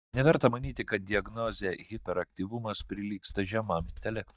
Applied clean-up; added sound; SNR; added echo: neural mask model DeepFilterNet 3.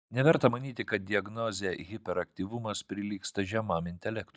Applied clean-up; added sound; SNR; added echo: none; none; none; none.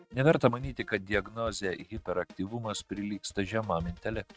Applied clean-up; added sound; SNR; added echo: neural mask model RNNoise.